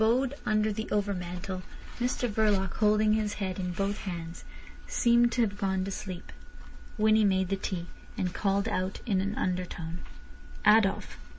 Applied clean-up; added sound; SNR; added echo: none; none; none; none.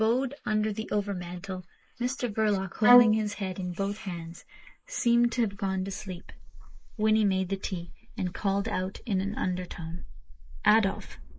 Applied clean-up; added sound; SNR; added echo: neural mask model Resemble Enhance denoiser.